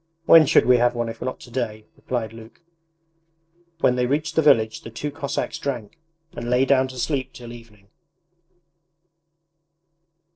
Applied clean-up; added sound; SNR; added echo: neural separator model SepFormer DNS4.